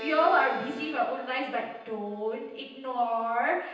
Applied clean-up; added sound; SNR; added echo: none; Bowed string instrument; 16 dB; reverberation time 0.9 s.